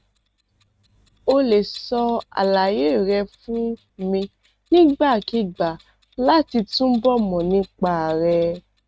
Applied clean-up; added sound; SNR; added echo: neural mask model RNNoise.